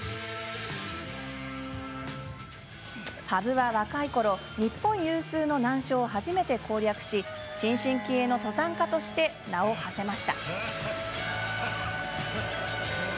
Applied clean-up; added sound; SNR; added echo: none; Wind instrument, woodwind instrument; 10 dB; none.